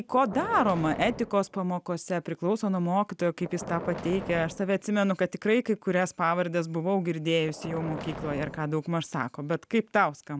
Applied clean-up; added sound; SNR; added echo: none; Boom; 12 dB; none.